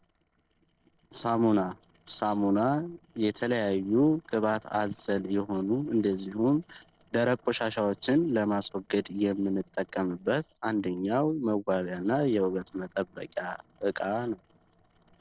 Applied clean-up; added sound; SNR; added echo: neural separator model SepFormer DNS4.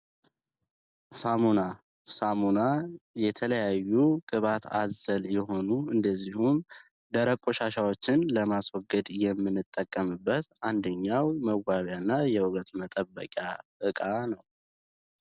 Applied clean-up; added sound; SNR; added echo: none; none; none; none.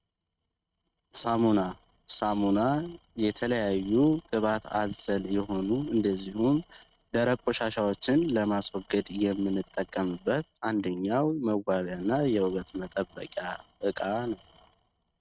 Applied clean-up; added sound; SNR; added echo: neural mask model RNNoise.